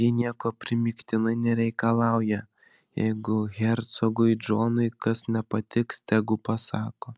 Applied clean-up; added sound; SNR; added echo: none; none; none; none.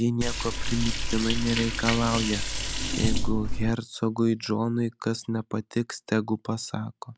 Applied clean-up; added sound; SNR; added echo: none; Liquid; -1 dB; none.